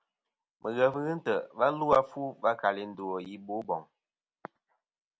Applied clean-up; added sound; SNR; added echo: none; none; none; none.